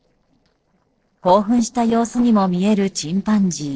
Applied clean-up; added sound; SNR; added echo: neural separator model SepFormer DNS4.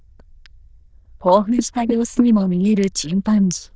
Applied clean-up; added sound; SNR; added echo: neural diffusion model UNIVERSE++.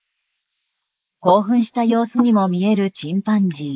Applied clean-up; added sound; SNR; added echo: neural mask model Resemble Enhance denoiser.